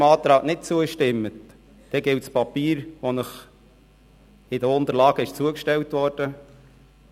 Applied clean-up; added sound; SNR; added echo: none; none; none; none.